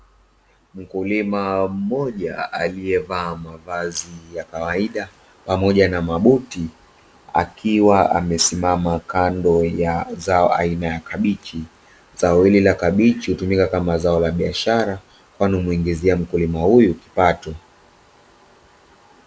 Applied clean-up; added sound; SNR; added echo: none; none; none; none.